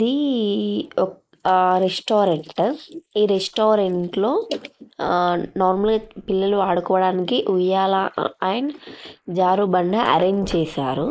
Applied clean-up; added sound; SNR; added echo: neural mask model Resemble Enhance denoiser.